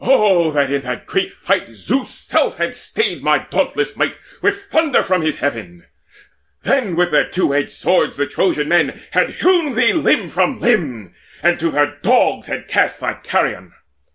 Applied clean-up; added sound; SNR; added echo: none; none; none; none.